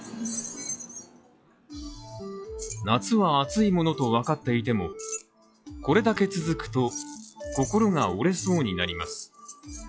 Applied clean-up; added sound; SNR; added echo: classical method log-MMSE.